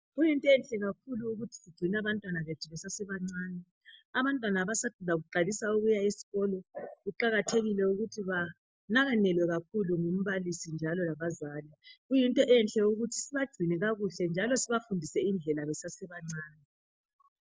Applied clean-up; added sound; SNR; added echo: none; none; none; none.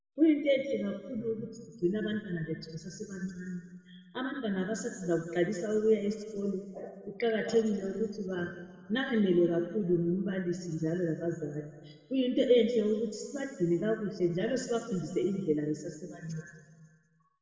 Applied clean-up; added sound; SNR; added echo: none; none; none; reverberation time 1.6 s.